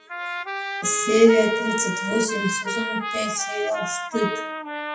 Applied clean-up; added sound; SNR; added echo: classical method WPE with log-MMSE.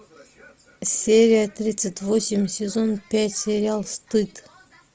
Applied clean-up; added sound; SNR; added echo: none; none; none; none.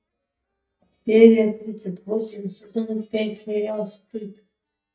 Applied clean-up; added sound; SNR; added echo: neural mask model DeepFilterNet 3.